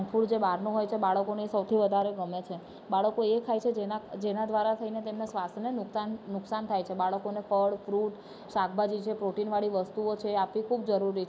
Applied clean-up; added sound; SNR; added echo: none; none; none; none.